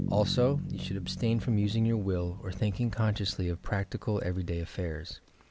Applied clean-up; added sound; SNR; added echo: none; Bass guitar; 10 dB; none.